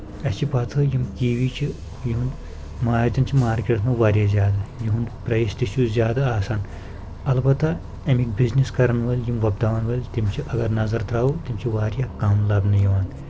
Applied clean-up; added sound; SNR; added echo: none; Bus; 13 dB; none.